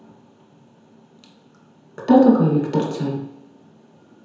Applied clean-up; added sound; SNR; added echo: none; none; none; reverberation time 0.9 s.